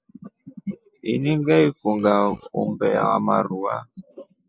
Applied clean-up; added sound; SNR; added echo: neural mask model Resemble Enhance denoiser.